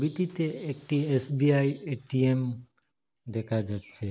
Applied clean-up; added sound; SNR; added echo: none; none; none; none.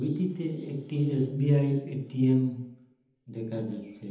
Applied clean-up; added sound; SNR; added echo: none; none; none; reverberation time 0.9 s.